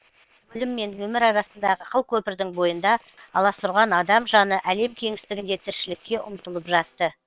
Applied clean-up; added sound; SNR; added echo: neural separator model SepFormer WHAM!.